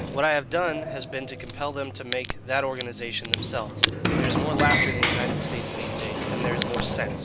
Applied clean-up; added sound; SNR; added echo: none; Crack + Sliding door; -2 dB; none.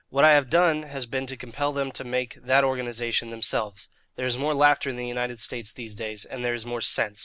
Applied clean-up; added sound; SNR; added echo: none; none; none; none.